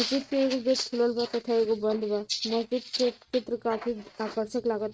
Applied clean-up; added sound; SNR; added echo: neural mask model RNNoise.